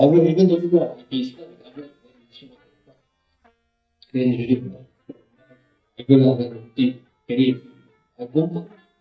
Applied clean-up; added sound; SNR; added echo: neural mask model DeepFilterNet 3.